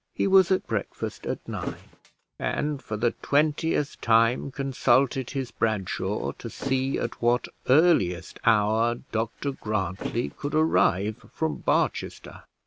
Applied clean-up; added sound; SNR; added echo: none; Thump, thud; 16 dB; none.